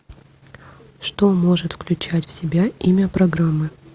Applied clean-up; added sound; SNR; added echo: none; none; none; none.